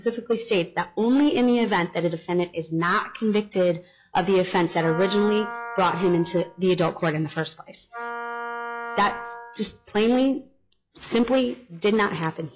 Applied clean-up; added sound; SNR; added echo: classical method log-MMSE.